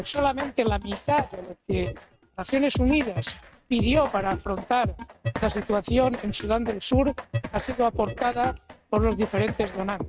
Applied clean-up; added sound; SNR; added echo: neural mask model RNNoise.